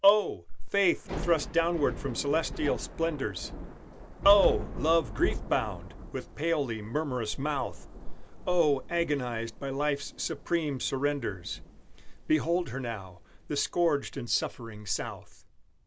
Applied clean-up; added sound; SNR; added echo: none; Thunder / Rain; 11 dB; none.